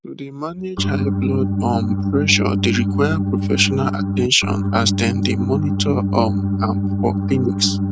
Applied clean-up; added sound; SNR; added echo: none; Organ; -2 dB; none.